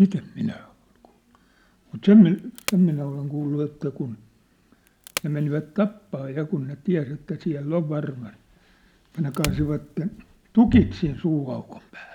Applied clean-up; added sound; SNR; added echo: none; Wood; 15 dB; none.